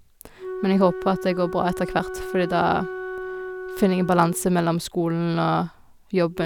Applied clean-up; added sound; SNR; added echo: none; Wind instrument, woodwind instrument; 11 dB; none.